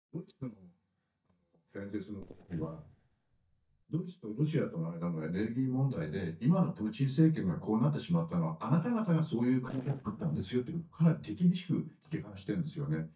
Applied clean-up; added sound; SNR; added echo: neural mask model DeepFilterNet 3.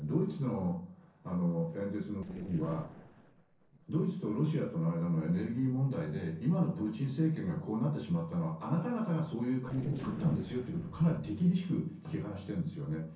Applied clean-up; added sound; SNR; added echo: neural separator model SepFormer DNS4.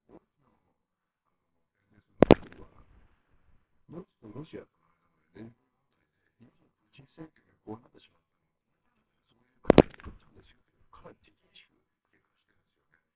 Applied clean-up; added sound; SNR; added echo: neural separator model SepFormer WHAMR!.